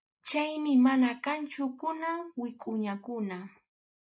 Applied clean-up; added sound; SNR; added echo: neural mask model Resemble Enhance denoiser.